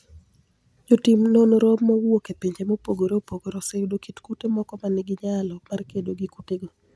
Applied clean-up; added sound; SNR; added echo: none; none; none; none.